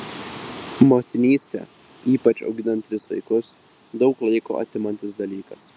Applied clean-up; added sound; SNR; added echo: none; none; none; none.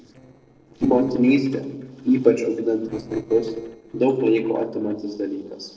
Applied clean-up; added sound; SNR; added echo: neural separator model SepFormer DNS4.